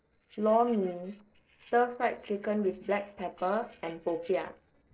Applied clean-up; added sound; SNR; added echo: neural separator model SepFormer DNS4.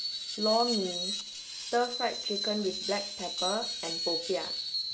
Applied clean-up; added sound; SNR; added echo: none; Screech; 2 dB; none.